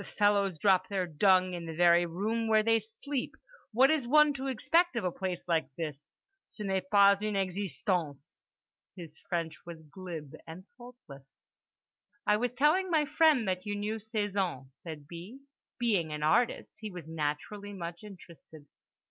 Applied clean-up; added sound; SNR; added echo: none; none; none; none.